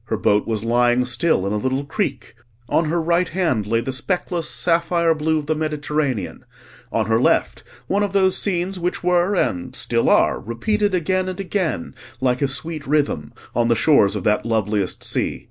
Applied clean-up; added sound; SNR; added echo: none; none; none; none.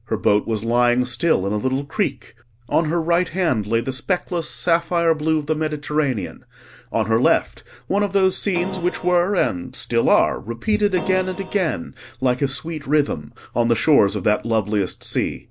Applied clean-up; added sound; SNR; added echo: none; Keyboard (musical); 10 dB; none.